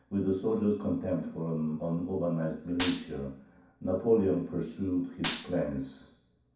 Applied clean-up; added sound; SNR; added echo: none; Gunshot, gunfire; 2 dB; reverberation time 0.6 s.